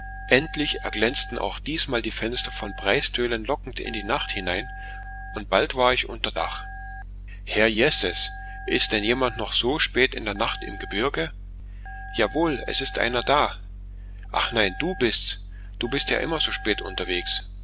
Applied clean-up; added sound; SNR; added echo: none; Telephone; 17 dB; none.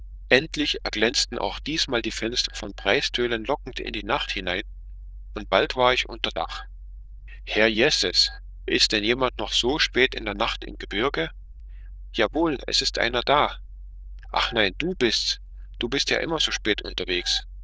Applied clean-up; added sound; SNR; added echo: neural diffusion model UNIVERSE++.